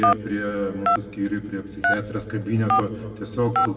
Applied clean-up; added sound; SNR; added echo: none; Telephone; -1 dB; reverberation time 1.8 s.